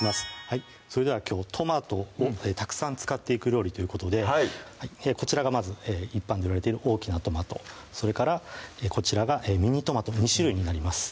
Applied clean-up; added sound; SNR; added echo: none; none; none; none.